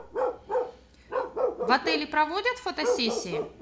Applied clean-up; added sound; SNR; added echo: none; Bark; 1 dB; none.